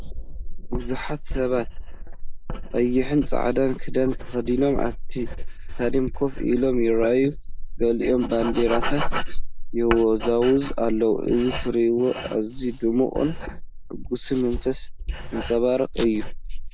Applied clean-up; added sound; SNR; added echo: neural mask model Resemble Enhance denoiser.